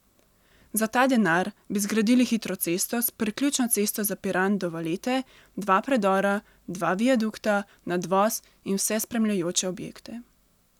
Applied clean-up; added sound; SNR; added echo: none; none; none; none.